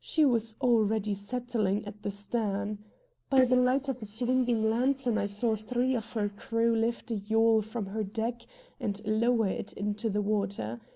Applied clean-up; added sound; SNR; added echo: neural mask model Resemble Enhance denoiser.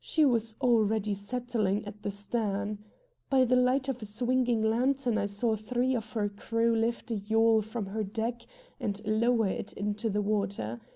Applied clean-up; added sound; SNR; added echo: none; none; none; none.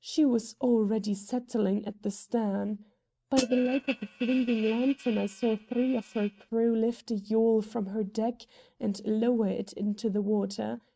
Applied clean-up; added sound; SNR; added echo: neural mask model RNNoise.